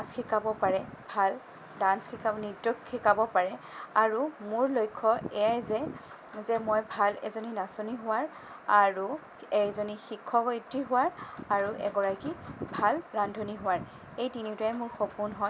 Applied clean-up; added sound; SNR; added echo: none; none; none; none.